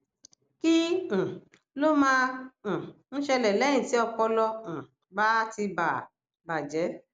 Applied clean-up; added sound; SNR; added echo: none; none; none; none.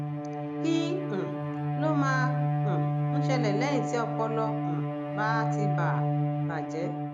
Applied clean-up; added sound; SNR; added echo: none; Bowed string instrument; -4 dB; none.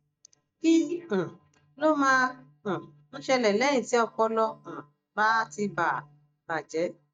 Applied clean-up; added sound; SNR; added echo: neural mask model DeepFilterNet 3.